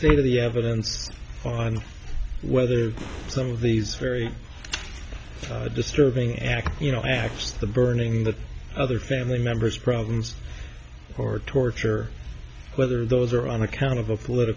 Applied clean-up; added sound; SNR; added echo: none; Boom; 16 dB; none.